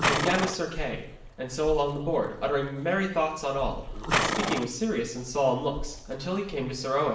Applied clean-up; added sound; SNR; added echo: none; Livestock, farm animals, working animals; 5 dB; reverberation time 0.8 s.